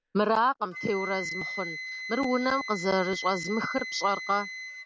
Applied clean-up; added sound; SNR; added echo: none; Wind instrument, woodwind instrument; 9 dB; none.